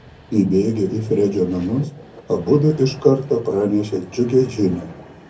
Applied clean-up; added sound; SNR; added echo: none; Vehicle; 20 dB; reverberation time 0.4 s.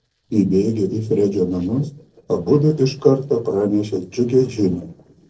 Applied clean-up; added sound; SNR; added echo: neural separator model SepFormer DNS4.